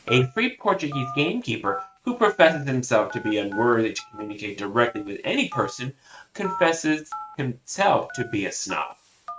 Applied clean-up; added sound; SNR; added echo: neural mask model RNNoise.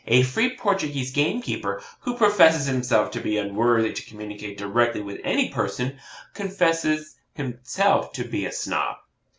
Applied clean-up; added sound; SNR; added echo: none; none; none; none.